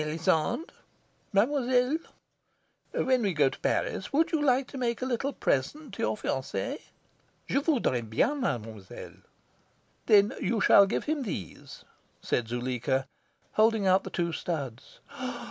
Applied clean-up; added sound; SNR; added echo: none; none; none; none.